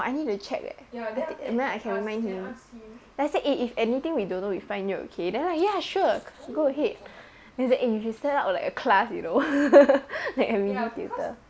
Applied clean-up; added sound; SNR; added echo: none; none; none; none.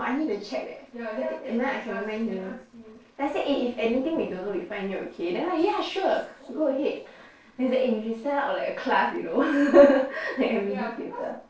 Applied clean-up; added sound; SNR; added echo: neural separator model SepFormer DNS4.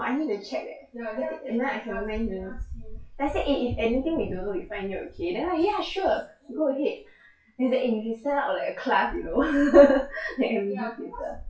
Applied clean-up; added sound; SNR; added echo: classical method WPE with log-MMSE.